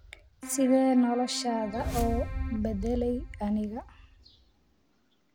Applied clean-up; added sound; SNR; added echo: none; Keyboard (musical) + Whoosh, swoosh, swish; 8 dB; none.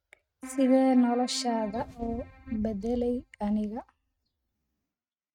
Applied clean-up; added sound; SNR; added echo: neural mask model RNNoise.